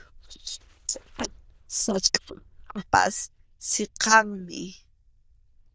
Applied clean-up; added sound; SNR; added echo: neural diffusion model UNIVERSE++.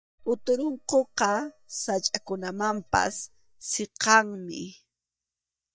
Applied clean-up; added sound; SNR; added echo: neural mask model DeepFilterNet 3.